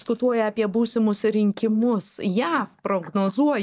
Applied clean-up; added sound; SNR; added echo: neural mask model DeepFilterNet 3.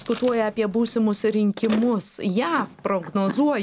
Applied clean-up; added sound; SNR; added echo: none; Chewing, mastication + Telephone; 16 dB; none.